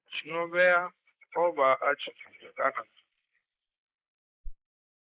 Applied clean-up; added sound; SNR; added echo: neural mask model Resemble Enhance denoiser.